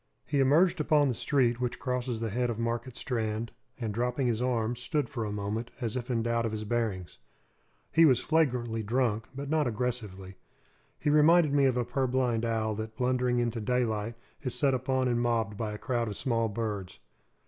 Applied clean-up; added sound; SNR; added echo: none; none; none; none.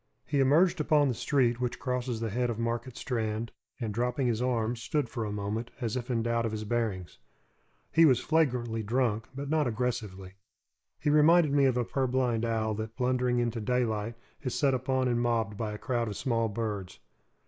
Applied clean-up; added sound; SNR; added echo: neural mask model Resemble Enhance denoiser.